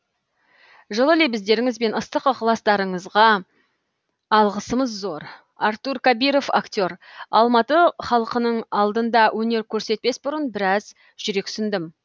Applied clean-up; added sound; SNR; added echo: none; none; none; none.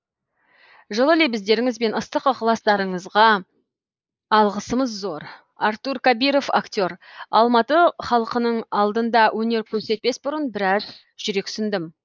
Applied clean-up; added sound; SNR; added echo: neural mask model Resemble Enhance denoiser.